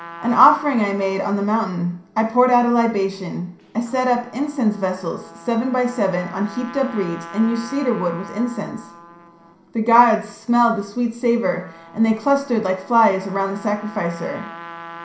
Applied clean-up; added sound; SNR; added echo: none; Trumpet; 19 dB; reverberation time 0.5 s.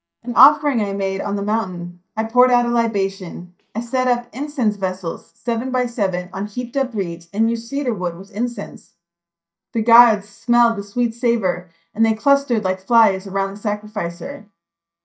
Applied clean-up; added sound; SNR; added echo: neural mask model DeepFilterNet 3.